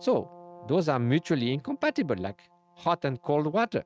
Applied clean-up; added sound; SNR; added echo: neural mask model RNNoise.